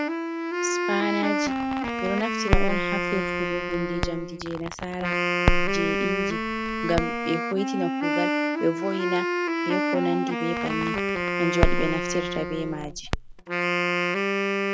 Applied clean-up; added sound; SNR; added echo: none; Crackle + Wind instrument, woodwind instrument; -5 dB; none.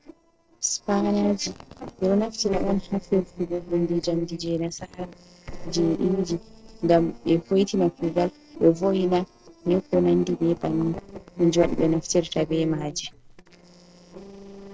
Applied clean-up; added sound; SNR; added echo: neural separator model SepFormer DNS4.